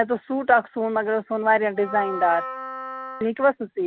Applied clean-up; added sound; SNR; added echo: none; Wind instrument, woodwind instrument; 10 dB; none.